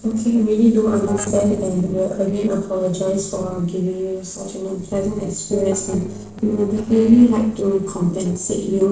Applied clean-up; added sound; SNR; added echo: neural separator model SepFormer DNS4.